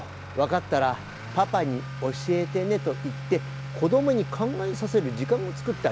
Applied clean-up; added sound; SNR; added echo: none; Accelerating, revving, vroom / Motor vehicle (road); 9 dB; none.